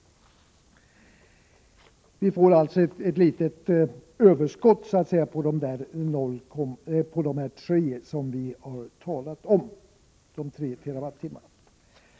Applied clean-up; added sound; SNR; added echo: none; none; none; none.